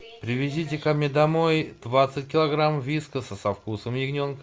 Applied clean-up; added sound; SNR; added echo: none; none; none; none.